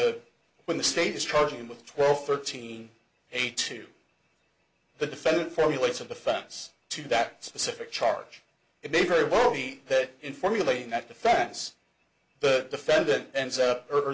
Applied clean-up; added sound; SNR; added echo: none; none; none; none.